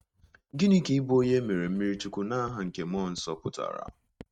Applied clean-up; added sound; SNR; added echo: neural mask model RNNoise.